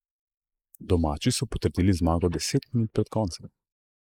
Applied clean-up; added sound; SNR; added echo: neural mask model Resemble Enhance denoiser.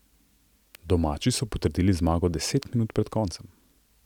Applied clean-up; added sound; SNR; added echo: none; none; none; none.